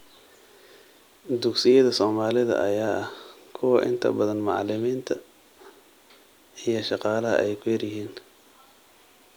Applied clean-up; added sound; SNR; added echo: none; none; none; none.